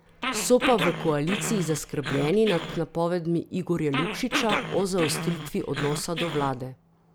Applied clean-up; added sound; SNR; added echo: none; Growling; 5 dB; none.